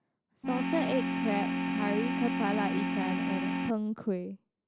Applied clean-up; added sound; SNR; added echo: none; Organ; -3 dB; none.